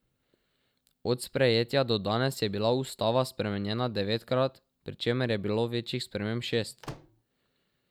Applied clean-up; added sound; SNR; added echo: none; Slam / Microwave oven; 16 dB; none.